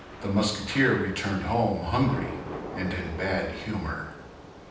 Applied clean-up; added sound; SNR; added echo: none; Thunder / Rain; 12 dB; reverberation time 0.9 s.